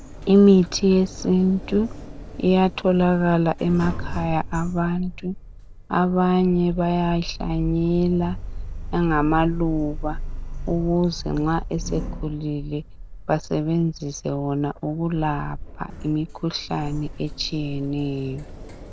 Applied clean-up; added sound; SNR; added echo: none; Sliding door; 10 dB; none.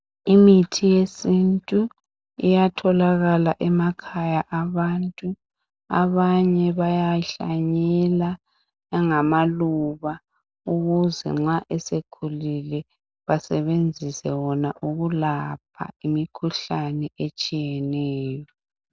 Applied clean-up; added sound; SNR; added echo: none; none; none; none.